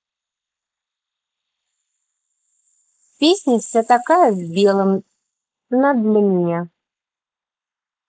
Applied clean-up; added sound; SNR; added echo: neural mask model Resemble Enhance denoiser.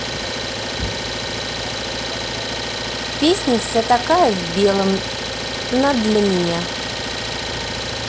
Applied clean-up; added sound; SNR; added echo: none; Idling; 3 dB; none.